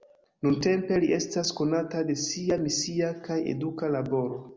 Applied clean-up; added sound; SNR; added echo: none; none; none; none.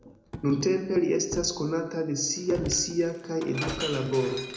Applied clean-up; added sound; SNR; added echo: none; Shatter; 12 dB; reverberation time 0.7 s.